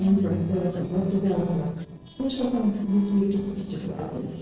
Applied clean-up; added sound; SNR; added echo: neural separator model SepFormer DNS4.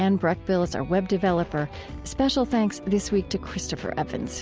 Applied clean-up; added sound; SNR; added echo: none; none; none; none.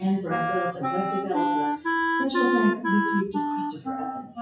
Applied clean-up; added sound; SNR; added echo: classical method WPE with log-MMSE.